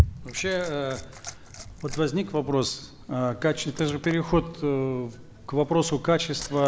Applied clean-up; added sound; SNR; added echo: none; Liquid; 17 dB; none.